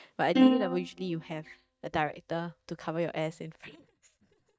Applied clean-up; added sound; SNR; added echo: neural mask model DeepFilterNet 3.